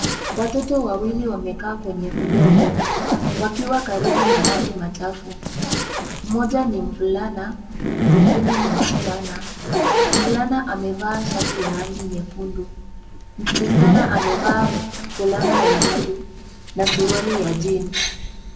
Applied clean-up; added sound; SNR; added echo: none; Zipper (clothing); -3 dB; reverberation time 0.9 s.